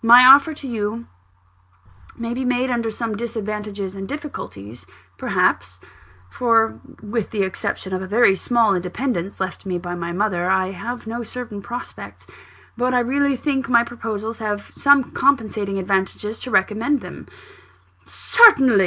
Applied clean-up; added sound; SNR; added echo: none; none; none; none.